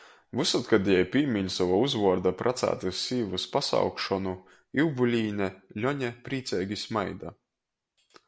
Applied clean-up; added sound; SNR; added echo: none; none; none; none.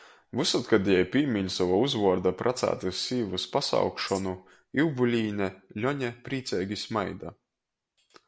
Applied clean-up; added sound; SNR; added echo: none; Tambourine; 19 dB; none.